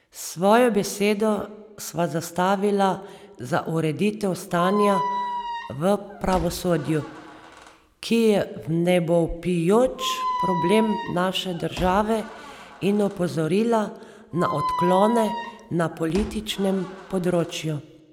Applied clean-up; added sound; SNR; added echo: none; Squeak; 8 dB; none.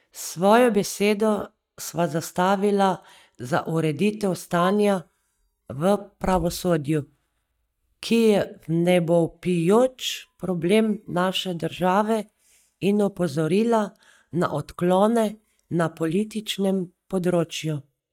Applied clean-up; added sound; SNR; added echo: neural mask model DeepFilterNet 3.